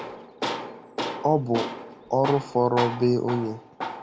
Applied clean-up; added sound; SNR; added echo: none; Tools; 7 dB; none.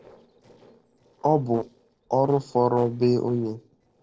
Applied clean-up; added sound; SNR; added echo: neural separator model SepFormer DNS4.